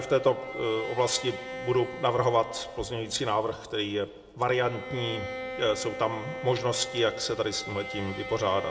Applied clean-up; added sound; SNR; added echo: none; Bowed string instrument; 11 dB; reverberation time 0.5 s.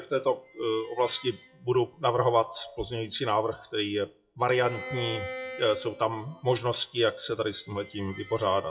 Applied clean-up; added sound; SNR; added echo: classical method WPE with log-MMSE.